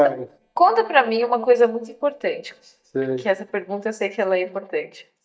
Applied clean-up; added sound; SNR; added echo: neural mask model DeepFilterNet 3.